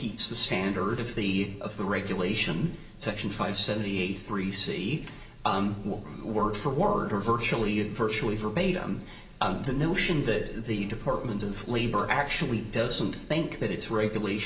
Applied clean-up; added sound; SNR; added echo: none; none; none; reverberation time 2.0 s.